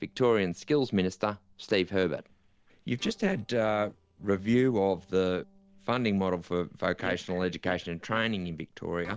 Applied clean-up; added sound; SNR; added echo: neural separator model SepFormer DNS4.